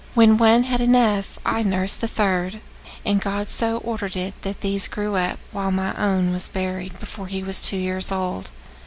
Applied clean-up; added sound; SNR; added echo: none; none; none; none.